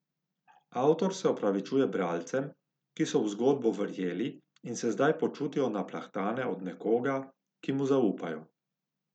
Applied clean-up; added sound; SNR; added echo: none; none; none; none.